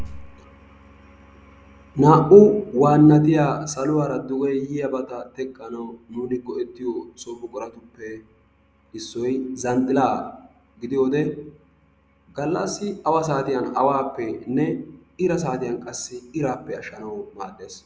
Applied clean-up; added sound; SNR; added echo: none; none; none; none.